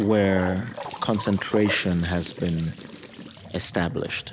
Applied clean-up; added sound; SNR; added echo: none; Trickle, dribble / Bathtub (filling or washing) / Sink (filling or washing) / Gurgling; 12 dB; none.